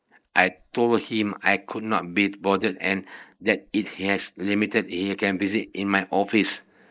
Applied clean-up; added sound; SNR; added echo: neural mask model Resemble Enhance denoiser.